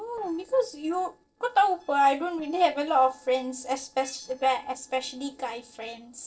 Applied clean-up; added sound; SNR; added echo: neural separator model SepFormer DNS4.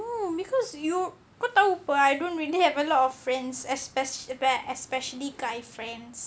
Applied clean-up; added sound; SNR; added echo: none; none; none; none.